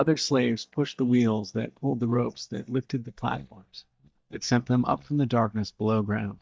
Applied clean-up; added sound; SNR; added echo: neural mask model DeepFilterNet 3.